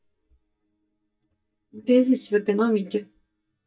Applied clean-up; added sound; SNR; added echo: neural mask model DeepFilterNet 3.